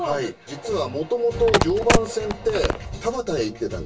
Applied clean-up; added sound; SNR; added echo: none; Telephone; -1 dB; reverberation time 0.1 s.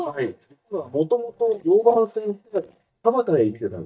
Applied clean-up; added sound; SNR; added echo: neural mask model DeepFilterNet 3.